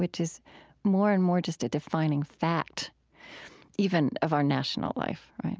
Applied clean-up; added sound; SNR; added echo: none; none; none; none.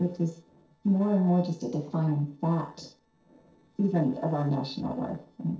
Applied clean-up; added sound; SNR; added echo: neural separator model SepFormer DNS4.